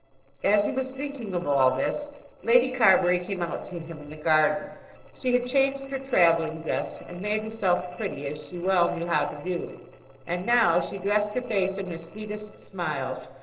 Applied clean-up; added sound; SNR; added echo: neural separator model SepFormer DNS4.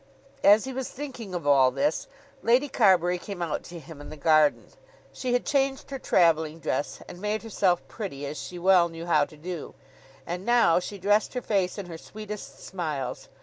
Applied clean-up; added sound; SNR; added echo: none; none; none; none.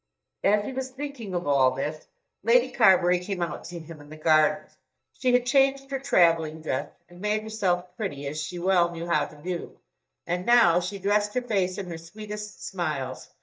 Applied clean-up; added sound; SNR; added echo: neural mask model DeepFilterNet 3.